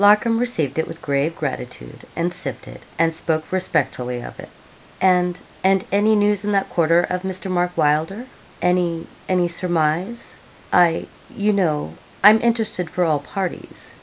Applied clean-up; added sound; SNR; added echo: none; none; none; none.